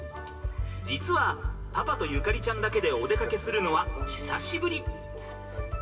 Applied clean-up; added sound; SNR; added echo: none; none; none; reverberation time 2.8 s.